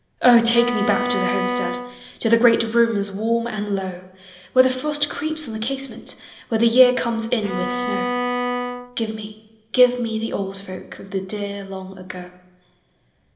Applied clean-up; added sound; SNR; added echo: none; Bowed string instrument; 3 dB; reverberation time 0.8 s.